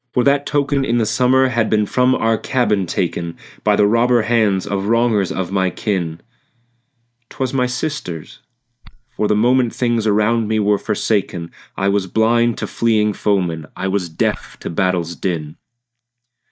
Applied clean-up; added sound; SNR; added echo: neural mask model DeepFilterNet 3.